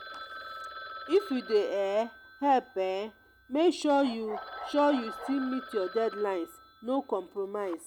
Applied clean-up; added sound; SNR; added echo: none; Telephone + Bark; 14 dB; none.